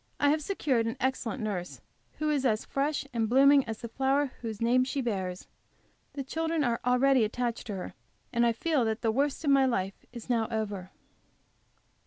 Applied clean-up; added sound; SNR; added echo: none; none; none; none.